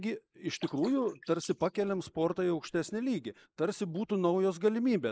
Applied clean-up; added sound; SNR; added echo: neural mask model Resemble Enhance denoiser.